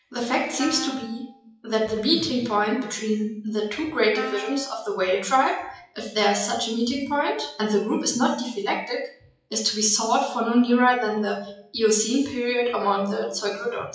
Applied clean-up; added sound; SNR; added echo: classical method WPE with log-MMSE.